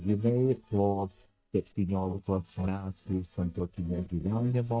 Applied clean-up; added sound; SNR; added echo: neural mask model DeepFilterNet 3.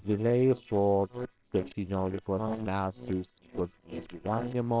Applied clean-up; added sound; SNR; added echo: neural separator model SepFormer WHAMR!.